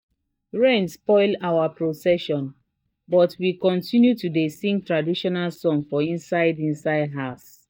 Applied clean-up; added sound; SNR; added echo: neural mask model DeepFilterNet 3.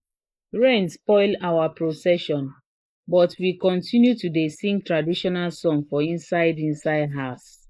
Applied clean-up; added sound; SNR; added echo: neural mask model Resemble Enhance denoiser.